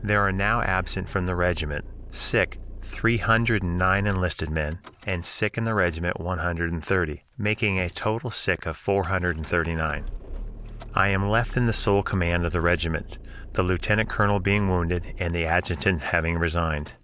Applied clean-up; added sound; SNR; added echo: none; Idling / Engine starting / Door / Car; 12 dB; none.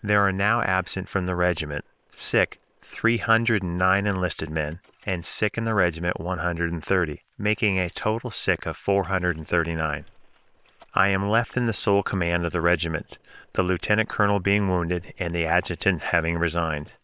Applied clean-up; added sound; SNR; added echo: neural separator model SepFormer WHAM!.